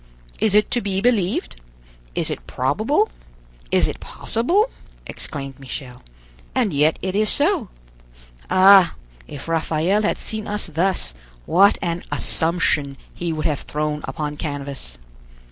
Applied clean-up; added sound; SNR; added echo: none; none; none; none.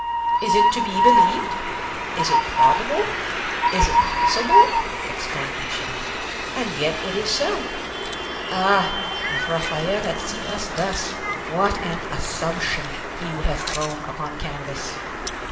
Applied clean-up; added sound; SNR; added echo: none; Train; -3 dB; reverberation time 2.5 s.